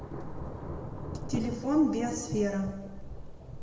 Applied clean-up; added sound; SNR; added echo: none; Thunder / Rain; 6 dB; reverberation time 1.2 s.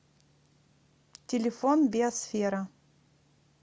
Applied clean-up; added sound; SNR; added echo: none; none; none; none.